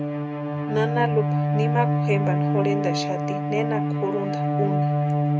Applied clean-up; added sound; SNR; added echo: none; Bowed string instrument; -5 dB; none.